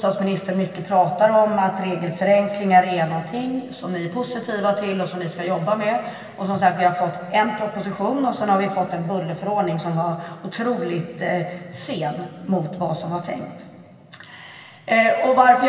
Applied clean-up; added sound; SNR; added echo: none; none; none; reverberation time 2.6 s.